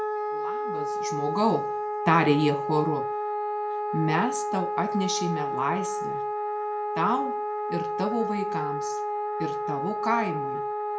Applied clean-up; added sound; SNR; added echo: none; Wind instrument, woodwind instrument; 0 dB; none.